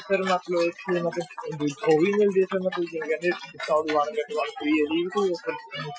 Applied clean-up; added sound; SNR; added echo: classical method Wiener filter.